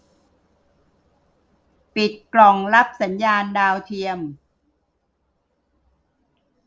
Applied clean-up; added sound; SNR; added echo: none; none; none; none.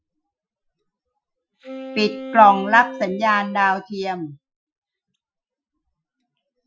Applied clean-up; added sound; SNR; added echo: classical method Wiener filter.